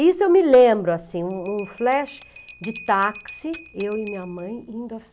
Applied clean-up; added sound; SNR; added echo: none; Bell; 11 dB; none.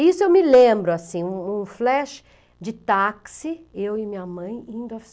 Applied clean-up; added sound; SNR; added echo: none; none; none; none.